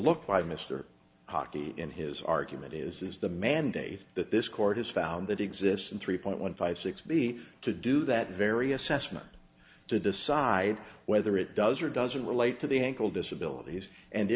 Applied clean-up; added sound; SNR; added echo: none; none; none; none.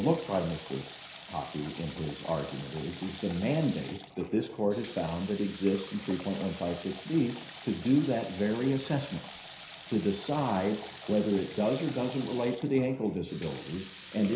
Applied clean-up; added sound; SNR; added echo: none; Water tap, faucet / Water; 15 dB; reverberation time 0.5 s.